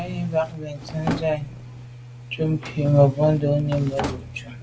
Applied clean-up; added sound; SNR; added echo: none; Drawer open or close; 12 dB; none.